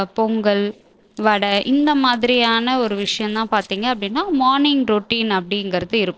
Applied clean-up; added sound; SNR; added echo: neural separator model SepFormer DNS4.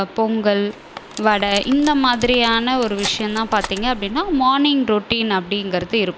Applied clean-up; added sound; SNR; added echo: none; Hammer + Cutlery, silverware; 14 dB; none.